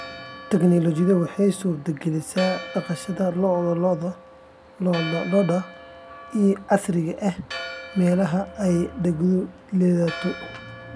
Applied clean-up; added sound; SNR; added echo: none; Church bell; 16 dB; none.